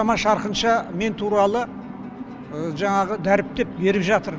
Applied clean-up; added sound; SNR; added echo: none; none; none; none.